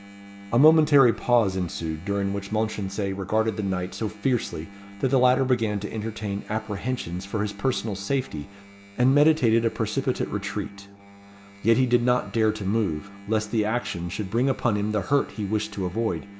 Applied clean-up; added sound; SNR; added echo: none; Engine; 20 dB; none.